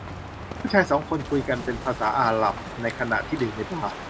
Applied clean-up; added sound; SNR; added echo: none; Crow; 10 dB; none.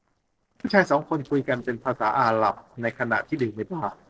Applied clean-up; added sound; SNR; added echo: neural separator model SepFormer DNS4.